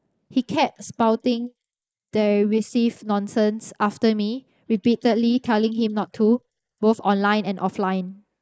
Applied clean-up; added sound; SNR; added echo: neural mask model Resemble Enhance denoiser.